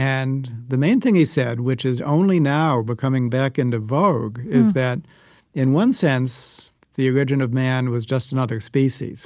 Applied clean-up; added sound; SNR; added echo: none; none; none; none.